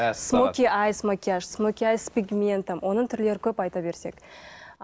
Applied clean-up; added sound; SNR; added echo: none; none; none; none.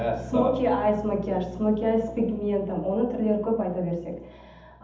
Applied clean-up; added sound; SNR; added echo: none; Bass guitar; 17 dB; reverberation time 0.8 s.